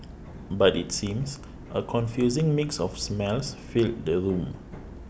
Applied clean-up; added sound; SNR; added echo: none; none; none; none.